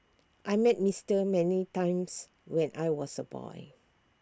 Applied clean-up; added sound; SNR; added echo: none; none; none; none.